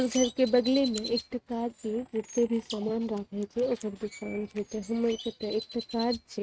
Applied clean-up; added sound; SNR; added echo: neural mask model RNNoise.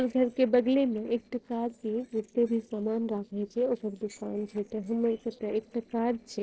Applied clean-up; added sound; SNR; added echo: neural separator model SepFormer DNS4.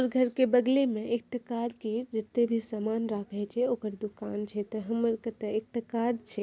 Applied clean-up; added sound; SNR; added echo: none; none; none; none.